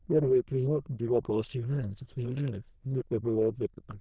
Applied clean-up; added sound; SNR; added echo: neural diffusion model UNIVERSE++.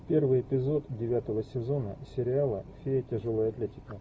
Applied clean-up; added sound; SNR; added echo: none; none; none; none.